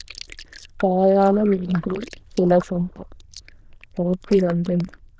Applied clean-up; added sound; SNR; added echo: neural diffusion model UNIVERSE++.